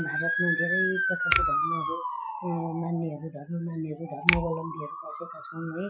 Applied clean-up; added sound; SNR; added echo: classical method Wiener filter.